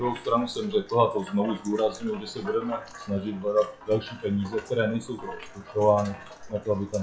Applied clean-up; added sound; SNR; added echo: classical method WPE with log-MMSE.